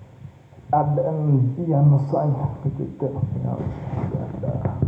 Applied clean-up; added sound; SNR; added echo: none; none; none; reverberation time 0.9 s.